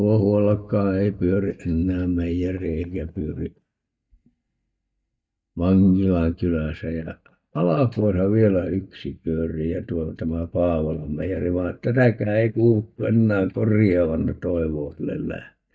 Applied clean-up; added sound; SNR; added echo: neural mask model DeepFilterNet 3.